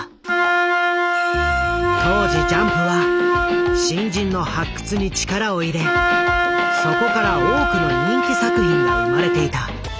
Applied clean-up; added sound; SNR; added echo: none; Wind instrument, woodwind instrument; -4 dB; none.